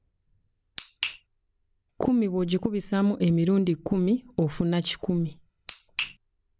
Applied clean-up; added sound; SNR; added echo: none; none; none; none.